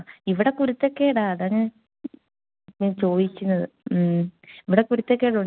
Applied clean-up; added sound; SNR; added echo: none; none; none; none.